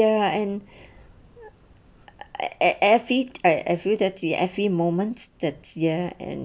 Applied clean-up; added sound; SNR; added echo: none; none; none; none.